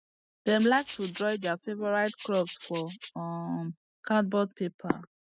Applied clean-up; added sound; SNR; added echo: classical method spectral subtraction.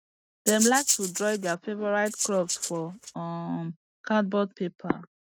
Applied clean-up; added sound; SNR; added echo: neural mask model RNNoise.